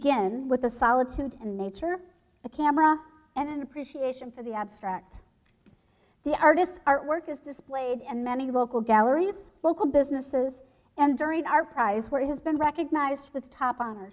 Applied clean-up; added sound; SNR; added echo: none; none; none; none.